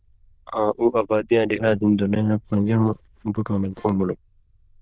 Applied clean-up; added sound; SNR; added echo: neural diffusion model UNIVERSE++.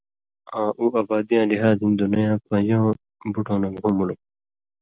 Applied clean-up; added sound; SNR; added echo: none; none; none; none.